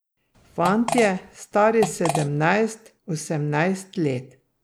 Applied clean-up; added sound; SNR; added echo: none; Fart; 7 dB; none.